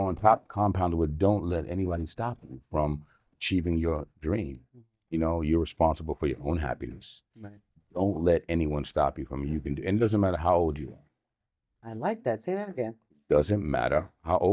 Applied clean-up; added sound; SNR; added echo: neural mask model DeepFilterNet 3.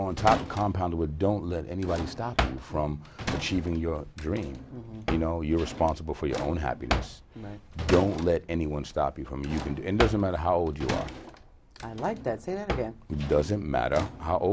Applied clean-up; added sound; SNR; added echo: none; Drawer open or close; 7 dB; none.